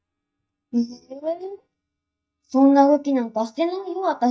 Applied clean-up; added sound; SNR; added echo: neural mask model DeepFilterNet 3.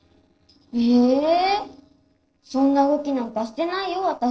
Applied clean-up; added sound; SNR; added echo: neural separator model SepFormer DNS4.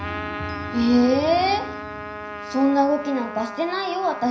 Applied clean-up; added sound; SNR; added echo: none; Trumpet; 11 dB; reverberation time 0.5 s.